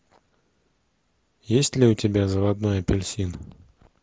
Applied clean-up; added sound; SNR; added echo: none; none; none; none.